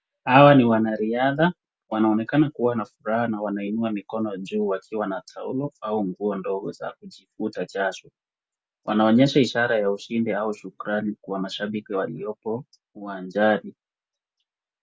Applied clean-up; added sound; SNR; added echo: none; none; none; none.